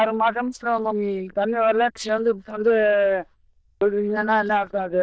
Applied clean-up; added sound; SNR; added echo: neural diffusion model UNIVERSE++.